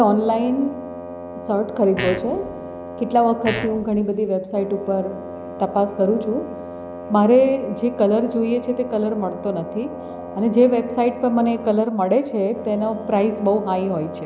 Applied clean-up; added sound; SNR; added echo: none; Wind instrument, woodwind instrument + Fart; 12 dB; none.